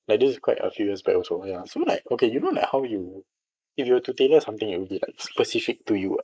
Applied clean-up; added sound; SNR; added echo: neural mask model Resemble Enhance denoiser.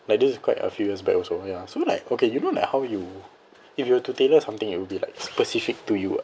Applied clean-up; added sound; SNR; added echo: none; none; none; none.